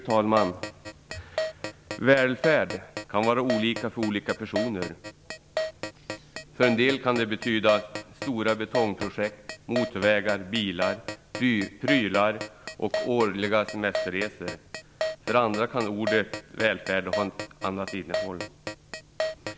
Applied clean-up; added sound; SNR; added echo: none; Keyboard (musical); 7 dB; none.